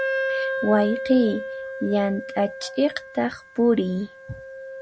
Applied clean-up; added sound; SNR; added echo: none; Wind instrument, woodwind instrument; 7 dB; none.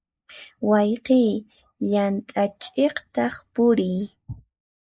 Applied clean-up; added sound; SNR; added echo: neural mask model Resemble Enhance denoiser.